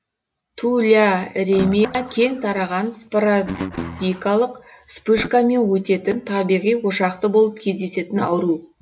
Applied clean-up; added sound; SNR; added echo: none; Guitar; 13 dB; none.